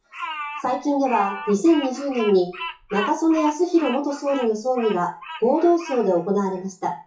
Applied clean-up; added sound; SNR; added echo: classical method WPE with log-MMSE.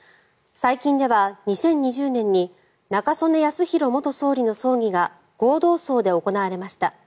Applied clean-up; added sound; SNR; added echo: none; none; none; none.